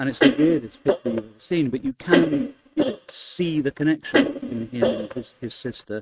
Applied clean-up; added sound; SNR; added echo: neural mask model RNNoise.